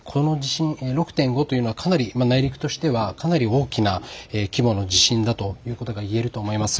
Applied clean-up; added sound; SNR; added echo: none; none; none; none.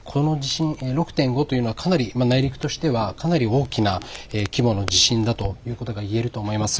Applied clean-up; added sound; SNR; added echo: none; Crackle; 18 dB; none.